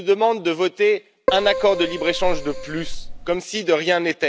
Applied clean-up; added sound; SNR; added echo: none; Keyboard (musical); 4 dB; none.